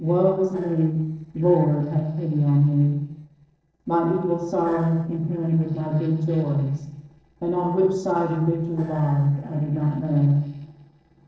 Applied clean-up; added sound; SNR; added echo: neural separator model SepFormer DNS4.